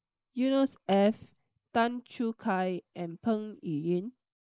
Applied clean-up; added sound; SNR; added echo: neural mask model Resemble Enhance denoiser.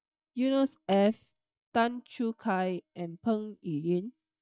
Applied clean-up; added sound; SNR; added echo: neural mask model DeepFilterNet 3.